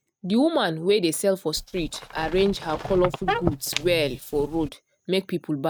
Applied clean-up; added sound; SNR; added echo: neural mask model RNNoise.